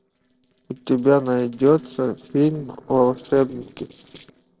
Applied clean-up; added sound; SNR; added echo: neural separator model SepFormer DNS4.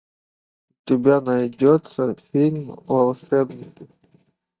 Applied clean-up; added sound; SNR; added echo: neural mask model DeepFilterNet 3.